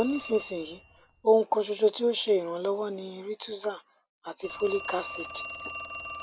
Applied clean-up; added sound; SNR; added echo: none; Telephone; 14 dB; none.